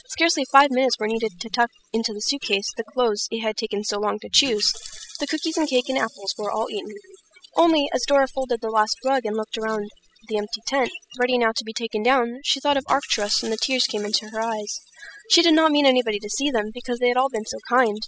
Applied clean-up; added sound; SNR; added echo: classical method spectral subtraction.